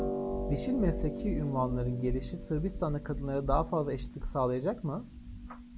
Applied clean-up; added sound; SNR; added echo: none; Harp; 4 dB; none.